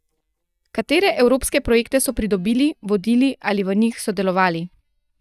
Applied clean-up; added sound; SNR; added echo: neural mask model DeepFilterNet 3.